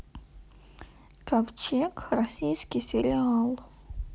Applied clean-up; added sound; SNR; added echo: none; none; none; none.